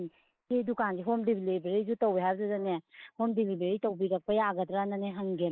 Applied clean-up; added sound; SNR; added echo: neural mask model Resemble Enhance denoiser.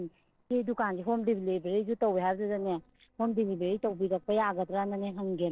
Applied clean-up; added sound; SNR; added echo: neural separator model SepFormer DNS4.